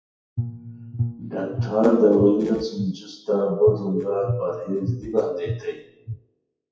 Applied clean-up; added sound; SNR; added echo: classical method WPE with log-MMSE.